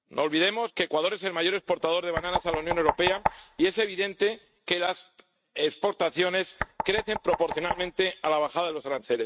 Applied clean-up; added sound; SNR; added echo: neural mask model RNNoise.